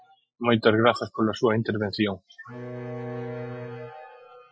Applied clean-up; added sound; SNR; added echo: classical method Wiener filter.